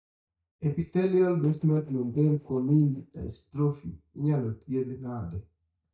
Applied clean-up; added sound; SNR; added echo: neural mask model DeepFilterNet 3.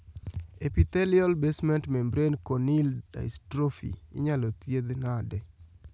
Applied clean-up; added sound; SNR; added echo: none; none; none; none.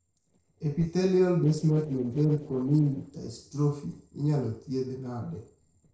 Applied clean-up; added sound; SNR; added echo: neural separator model SepFormer DNS4.